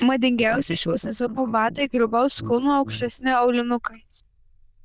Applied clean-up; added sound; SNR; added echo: neural diffusion model UNIVERSE++.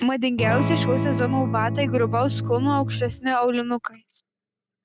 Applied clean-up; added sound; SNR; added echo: none; Electric guitar / Strum; 2 dB; none.